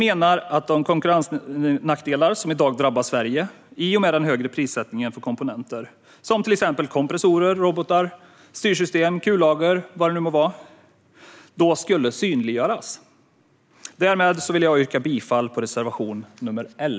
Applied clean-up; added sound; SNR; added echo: none; none; none; none.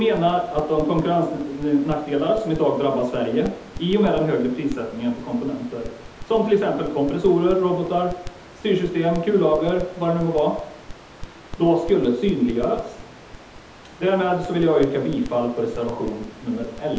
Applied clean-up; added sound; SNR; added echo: none; Crackle; 15 dB; reverberation time 0.8 s.